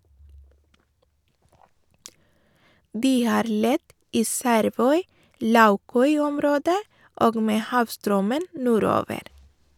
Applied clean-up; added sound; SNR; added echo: none; none; none; none.